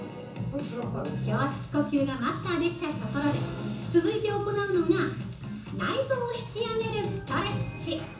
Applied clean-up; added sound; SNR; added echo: none; none; none; reverberation time 0.7 s.